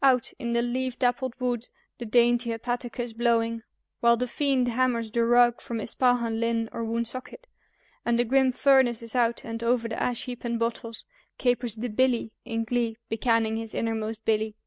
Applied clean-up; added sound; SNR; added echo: none; none; none; none.